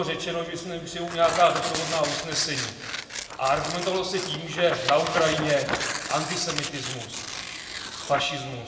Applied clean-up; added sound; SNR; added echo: none; Tearing; 6 dB; reverberation time 1.4 s.